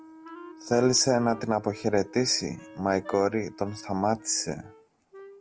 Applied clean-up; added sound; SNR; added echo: none; Wind instrument, woodwind instrument + Wind instrument, woodwind instrument; 19 dB; none.